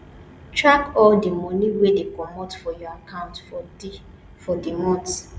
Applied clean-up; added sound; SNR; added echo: none; none; none; none.